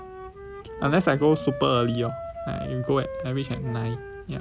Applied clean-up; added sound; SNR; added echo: none; Wind instrument, woodwind instrument; 11 dB; none.